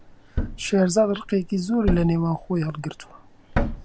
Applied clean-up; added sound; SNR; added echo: none; Thump, thud; 6 dB; none.